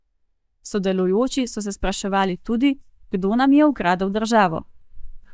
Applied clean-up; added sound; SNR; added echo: neural mask model DeepFilterNet 3.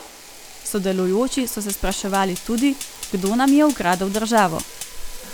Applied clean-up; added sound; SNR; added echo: none; Fire + Frying (food); 15 dB; none.